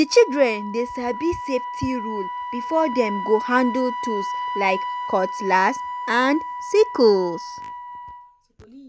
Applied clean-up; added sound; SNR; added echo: none; Wind instrument, woodwind instrument; 8 dB; none.